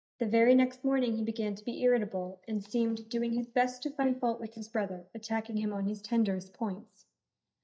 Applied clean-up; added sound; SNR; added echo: neural mask model DeepFilterNet 3.